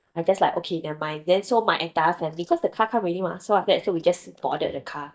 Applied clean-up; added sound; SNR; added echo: neural mask model DeepFilterNet 3.